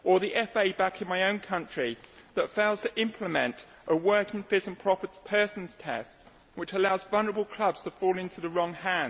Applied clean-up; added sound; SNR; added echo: none; none; none; none.